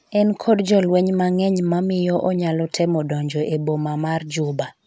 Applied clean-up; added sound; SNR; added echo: none; none; none; none.